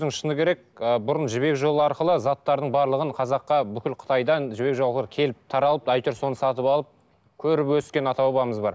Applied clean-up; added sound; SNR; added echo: none; none; none; none.